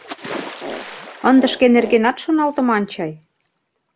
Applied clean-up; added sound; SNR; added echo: none; Splash, splatter + Fart; 15 dB; none.